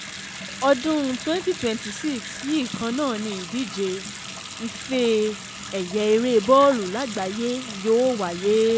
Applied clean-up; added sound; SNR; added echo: none; Bathtub (filling or washing) / Sink (filling or washing) / Water tap, faucet; 12 dB; none.